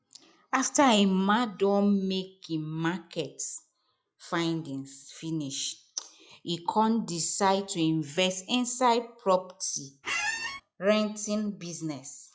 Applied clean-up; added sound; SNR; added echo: classical method log-MMSE.